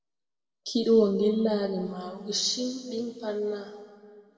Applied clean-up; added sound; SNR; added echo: none; none; none; reverberation time 2.0 s.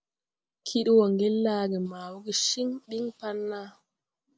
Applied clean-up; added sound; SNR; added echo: none; none; none; none.